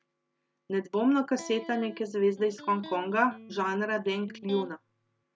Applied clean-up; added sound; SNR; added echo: none; Electric guitar; 17 dB; none.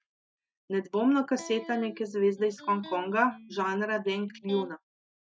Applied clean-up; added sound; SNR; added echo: classical method Wiener filter.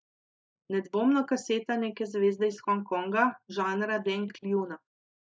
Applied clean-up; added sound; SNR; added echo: neural mask model Resemble Enhance denoiser.